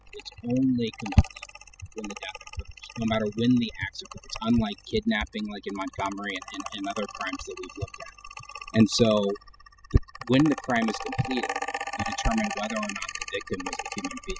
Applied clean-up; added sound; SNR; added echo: classical method spectral subtraction.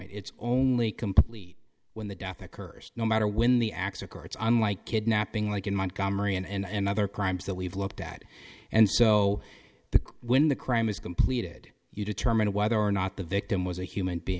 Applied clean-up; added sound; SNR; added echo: none; none; none; none.